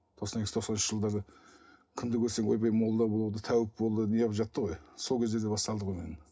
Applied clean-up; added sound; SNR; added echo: none; none; none; reverberation time 0.3 s.